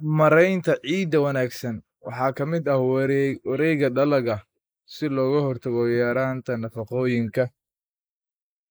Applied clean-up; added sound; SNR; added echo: neural mask model Resemble Enhance denoiser.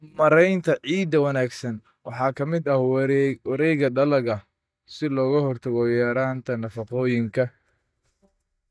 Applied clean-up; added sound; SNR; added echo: neural mask model DeepFilterNet 3.